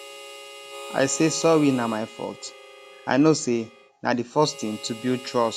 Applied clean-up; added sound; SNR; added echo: none; Harmonica; 16 dB; none.